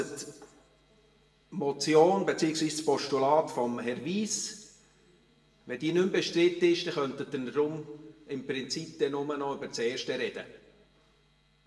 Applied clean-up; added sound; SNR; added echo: none; none; none; reverberation time 0.9 s.